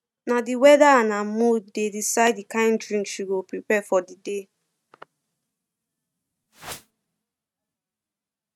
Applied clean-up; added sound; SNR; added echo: neural mask model RNNoise.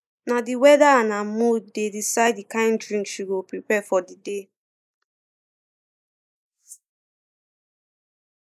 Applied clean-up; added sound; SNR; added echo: neural mask model Resemble Enhance denoiser.